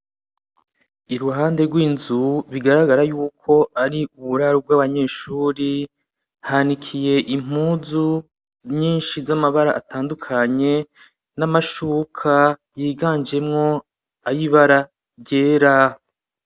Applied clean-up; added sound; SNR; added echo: none; none; none; none.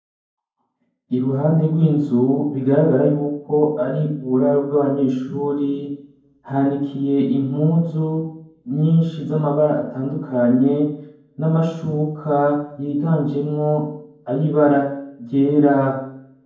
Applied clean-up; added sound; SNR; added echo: none; none; none; reverberation time 0.9 s.